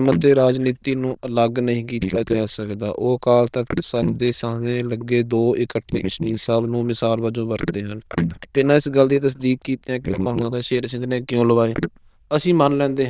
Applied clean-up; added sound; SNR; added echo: neural diffusion model UNIVERSE++.